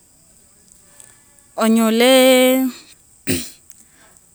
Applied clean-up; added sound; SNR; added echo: none; none; none; none.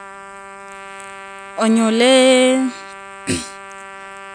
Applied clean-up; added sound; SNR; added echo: none; Trumpet; 16 dB; none.